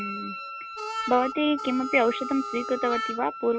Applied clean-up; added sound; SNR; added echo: none; Wind instrument, woodwind instrument + Harmonica; 6 dB; none.